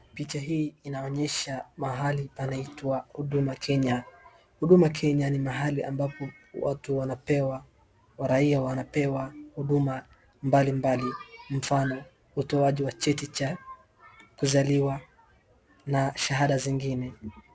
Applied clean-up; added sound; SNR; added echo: none; none; none; none.